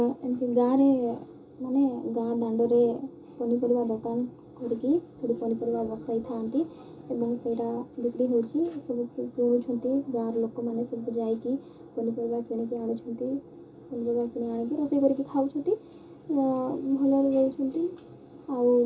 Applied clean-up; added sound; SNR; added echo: none; none; none; reverberation time 0.2 s.